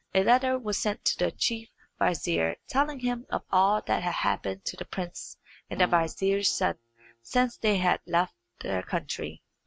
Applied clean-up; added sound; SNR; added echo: neural mask model RNNoise.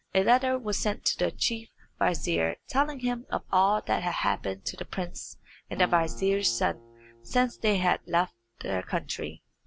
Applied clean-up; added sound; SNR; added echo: none; Acoustic guitar; 19 dB; none.